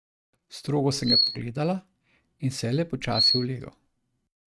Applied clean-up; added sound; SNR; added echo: neural mask model RNNoise.